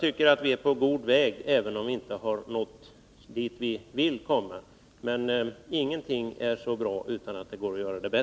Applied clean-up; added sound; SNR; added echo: none; none; none; none.